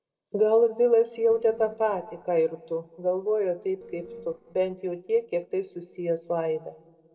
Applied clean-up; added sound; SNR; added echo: neural separator model SepFormer DNS4.